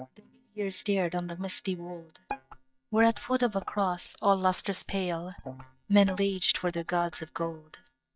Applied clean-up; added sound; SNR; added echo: neural mask model DeepFilterNet 3.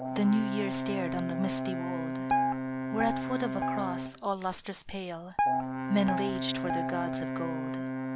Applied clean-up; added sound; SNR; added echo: none; Brass instrument + Guitar; -1 dB; none.